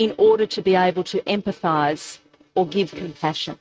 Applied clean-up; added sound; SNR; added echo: neural mask model RNNoise.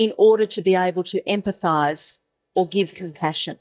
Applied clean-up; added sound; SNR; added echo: neural mask model DeepFilterNet 3.